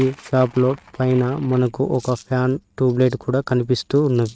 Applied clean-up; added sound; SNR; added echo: neural mask model RNNoise.